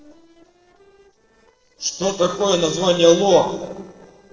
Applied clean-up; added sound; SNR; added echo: neural separator model SepFormer DNS4.